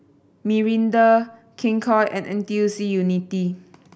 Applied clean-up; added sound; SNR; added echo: none; none; none; none.